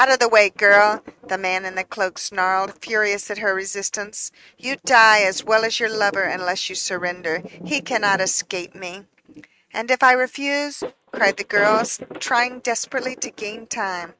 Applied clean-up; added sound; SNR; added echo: neural mask model RNNoise.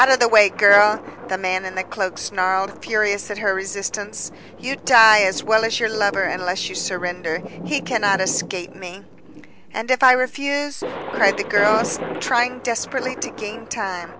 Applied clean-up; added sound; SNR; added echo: none; Thunder; 12 dB; none.